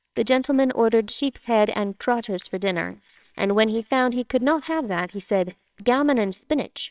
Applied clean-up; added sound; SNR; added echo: neural separator model SepFormer WHAMR!.